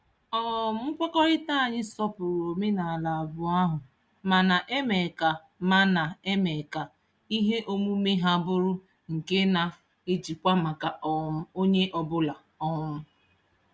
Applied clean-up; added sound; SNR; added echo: none; none; none; none.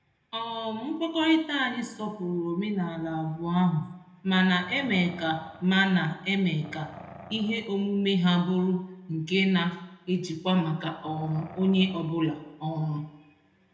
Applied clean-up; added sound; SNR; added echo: none; Growling; 18 dB; reverberation time 0.7 s.